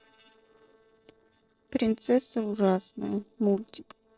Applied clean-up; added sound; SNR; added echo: neural separator model SepFormer DNS4.